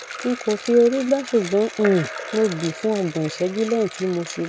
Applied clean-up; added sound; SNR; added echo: none; Mechanisms + Drip / Trickle, dribble / Splash, splatter; 13 dB; none.